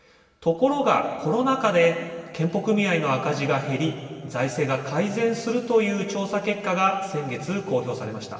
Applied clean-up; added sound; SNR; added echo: none; none; none; reverberation time 2.4 s.